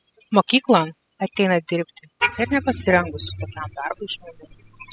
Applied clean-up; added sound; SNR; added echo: classical method spectral subtraction.